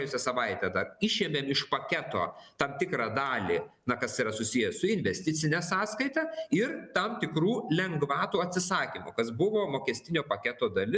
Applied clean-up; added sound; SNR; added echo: none; none; none; none.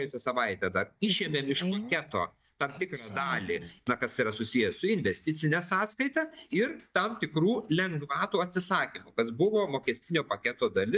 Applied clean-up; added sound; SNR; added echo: neural mask model DeepFilterNet 3.